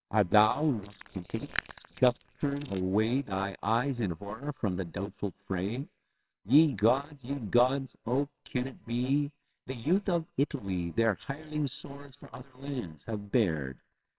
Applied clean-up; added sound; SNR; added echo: neural separator model SepFormer WHAMR!.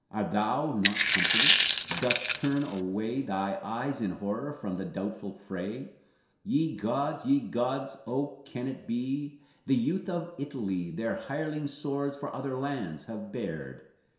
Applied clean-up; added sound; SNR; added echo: none; Coin (dropping); -3 dB; reverberation time 0.7 s.